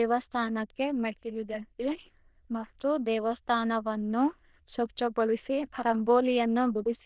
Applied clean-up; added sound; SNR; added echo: neural diffusion model UNIVERSE++.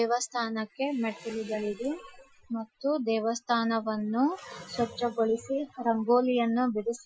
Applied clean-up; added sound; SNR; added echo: classical method Wiener filter.